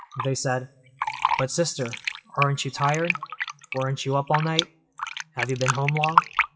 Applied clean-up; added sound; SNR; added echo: classical method WPE with log-MMSE.